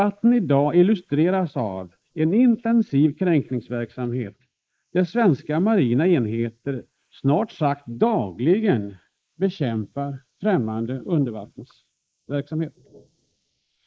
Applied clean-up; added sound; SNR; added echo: neural mask model Resemble Enhance denoiser.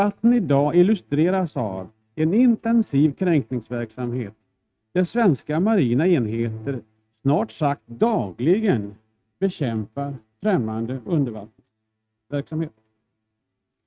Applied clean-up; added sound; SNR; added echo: neural mask model RNNoise.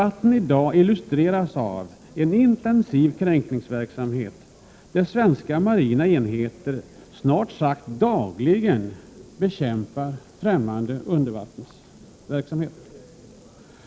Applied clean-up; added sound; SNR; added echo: none; none; none; none.